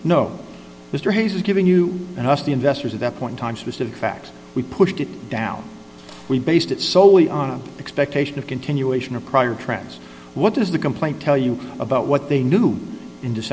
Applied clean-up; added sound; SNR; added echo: none; none; none; none.